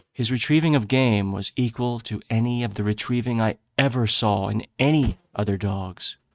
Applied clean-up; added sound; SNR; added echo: neural mask model RNNoise.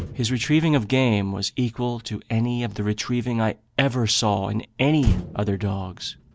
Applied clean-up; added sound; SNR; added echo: none; Motor vehicle (road); 11 dB; none.